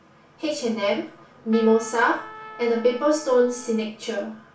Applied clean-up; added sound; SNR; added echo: none; Trumpet; 18 dB; reverberation time 0.3 s.